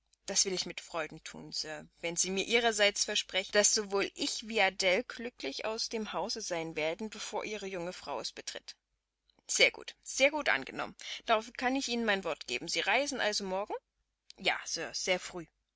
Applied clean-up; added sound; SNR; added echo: none; none; none; none.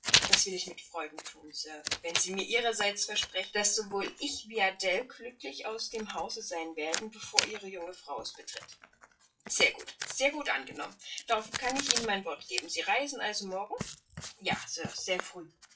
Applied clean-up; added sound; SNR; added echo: classical method WPE with log-MMSE.